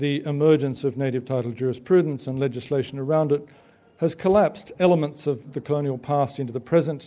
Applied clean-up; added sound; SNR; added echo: none; none; none; none.